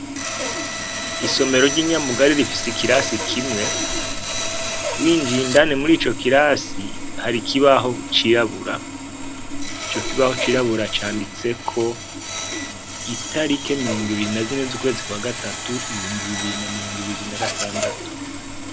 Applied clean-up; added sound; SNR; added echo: none; Sawing; 5 dB; none.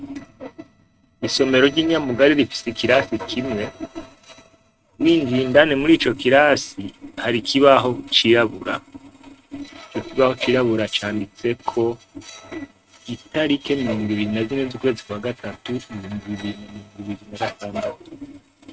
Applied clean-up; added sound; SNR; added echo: neural mask model RNNoise.